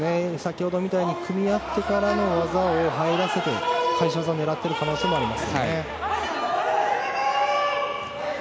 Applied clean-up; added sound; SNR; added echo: none; Musical instrument; 18 dB; none.